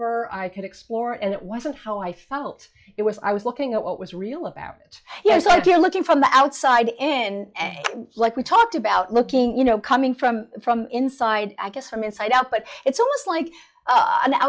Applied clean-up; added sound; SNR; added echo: classical method log-MMSE.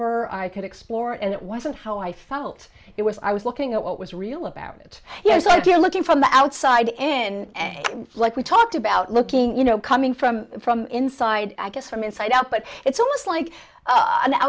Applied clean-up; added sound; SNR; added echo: none; Clapping; 14 dB; none.